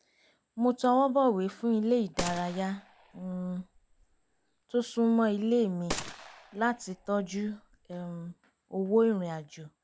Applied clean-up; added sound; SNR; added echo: none; Gunshot, gunfire; 13 dB; none.